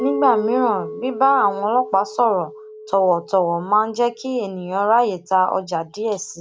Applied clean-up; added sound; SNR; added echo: none; Chink, clink; 12 dB; none.